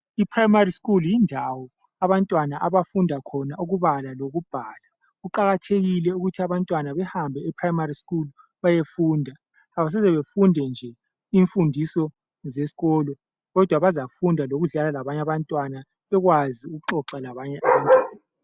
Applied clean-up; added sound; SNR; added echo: none; none; none; none.